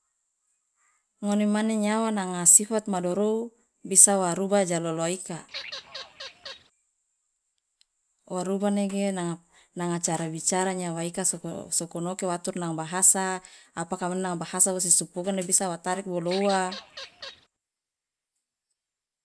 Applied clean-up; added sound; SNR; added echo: none; Bird vocalization, bird call, bird song / Fowl; 13 dB; none.